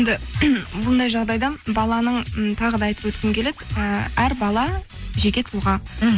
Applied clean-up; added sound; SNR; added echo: none; none; none; none.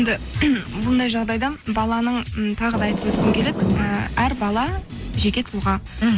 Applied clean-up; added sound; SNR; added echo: none; Thunder / Rain; 7 dB; none.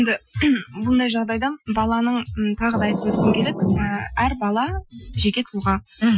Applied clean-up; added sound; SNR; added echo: classical method Wiener filter.